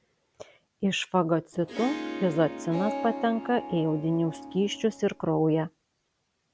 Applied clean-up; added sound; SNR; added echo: none; Harp; 9 dB; none.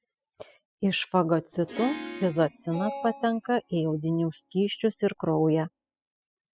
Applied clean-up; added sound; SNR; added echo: classical method spectral subtraction.